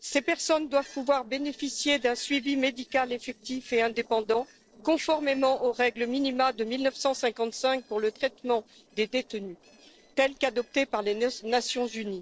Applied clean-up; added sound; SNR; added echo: neural separator model SepFormer DNS4.